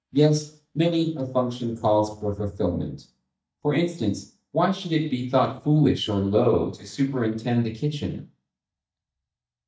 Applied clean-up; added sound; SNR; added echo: neural mask model DeepFilterNet 3.